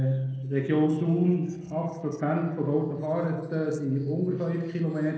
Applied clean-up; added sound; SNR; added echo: neural separator model SepFormer DNS4.